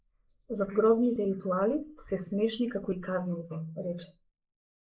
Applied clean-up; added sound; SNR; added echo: neural mask model Resemble Enhance denoiser.